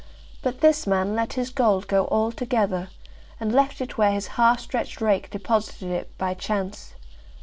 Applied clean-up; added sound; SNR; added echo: none; none; none; none.